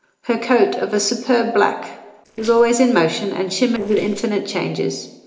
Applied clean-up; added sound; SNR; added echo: neural separator model SepFormer DNS4.